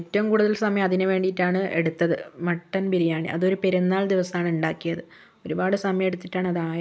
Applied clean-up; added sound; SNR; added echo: none; none; none; none.